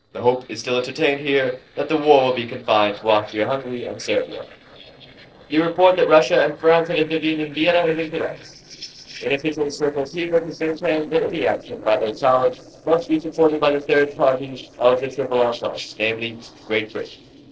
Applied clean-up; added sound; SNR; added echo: neural separator model SepFormer DNS4.